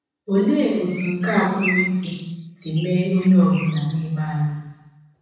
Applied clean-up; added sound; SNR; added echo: none; Bird; 11 dB; reverberation time 1.1 s.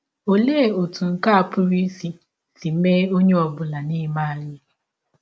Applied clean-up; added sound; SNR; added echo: none; none; none; none.